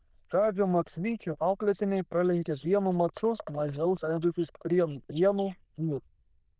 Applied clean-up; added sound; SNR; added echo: neural diffusion model UNIVERSE++.